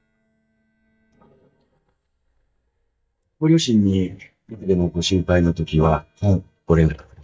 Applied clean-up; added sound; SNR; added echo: neural mask model DeepFilterNet 3.